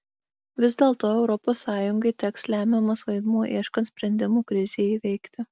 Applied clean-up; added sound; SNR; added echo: none; none; none; none.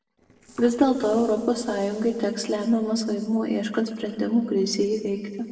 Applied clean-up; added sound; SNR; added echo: neural separator model SepFormer DNS4.